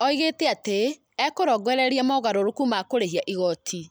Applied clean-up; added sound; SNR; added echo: none; none; none; none.